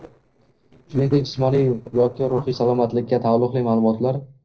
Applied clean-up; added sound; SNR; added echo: neural separator model SepFormer DNS4.